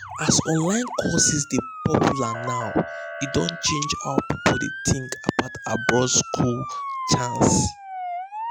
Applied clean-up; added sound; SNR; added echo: classical method log-MMSE.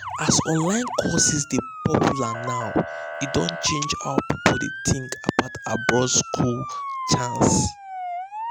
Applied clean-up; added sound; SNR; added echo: none; Motor vehicle (road) / Siren; 8 dB; none.